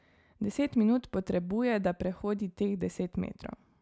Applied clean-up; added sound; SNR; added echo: none; none; none; none.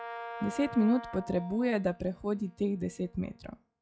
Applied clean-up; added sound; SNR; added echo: classical method log-MMSE.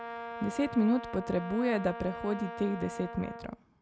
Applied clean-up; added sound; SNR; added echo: none; Brass instrument; 10 dB; none.